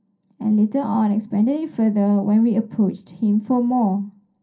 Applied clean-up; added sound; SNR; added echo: none; none; none; reverberation time 0.3 s.